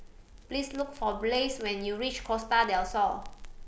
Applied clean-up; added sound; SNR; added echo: none; Crackle; 13 dB; none.